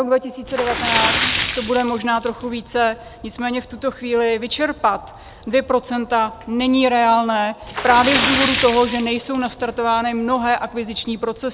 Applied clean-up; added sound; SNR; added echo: none; Splash, splatter; 7 dB; none.